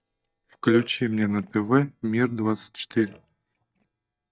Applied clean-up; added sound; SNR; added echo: neural mask model DeepFilterNet 3.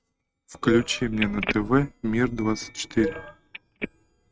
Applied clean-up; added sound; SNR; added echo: neural mask model RNNoise.